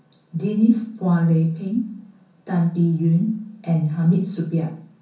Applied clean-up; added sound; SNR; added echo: none; none; none; reverberation time 0.6 s.